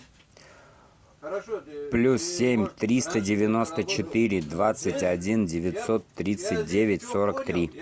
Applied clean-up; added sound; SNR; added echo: none; none; none; none.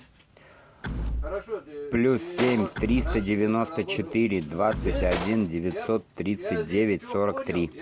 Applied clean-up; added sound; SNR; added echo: none; Tools + Door / Wood; 7 dB; none.